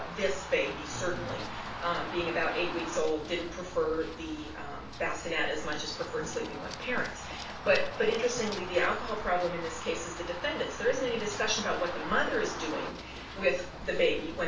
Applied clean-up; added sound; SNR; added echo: none; Run; 9 dB; reverberation time 0.3 s.